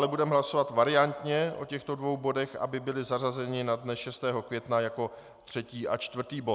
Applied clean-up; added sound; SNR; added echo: none; none; none; none.